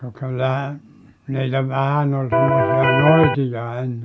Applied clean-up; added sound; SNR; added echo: none; Electric guitar; -3 dB; none.